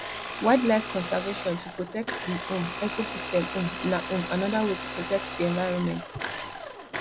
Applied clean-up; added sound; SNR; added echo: none; Domestic sounds, home sounds; 7 dB; none.